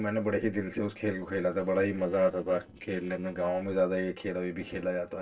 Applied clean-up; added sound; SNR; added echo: neural separator model SepFormer DNS4.